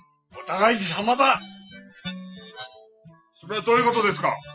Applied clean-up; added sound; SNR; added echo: classical method spectral subtraction.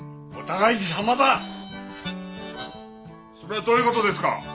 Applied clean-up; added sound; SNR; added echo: none; Hiss; 20 dB; none.